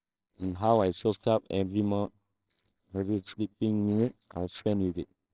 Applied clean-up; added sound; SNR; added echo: neural separator model SepFormer WHAMR!.